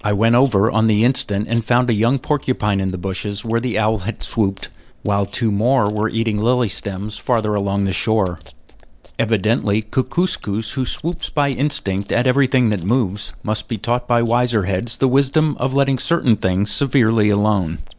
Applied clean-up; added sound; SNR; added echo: none; Chewing, mastication; 19 dB; none.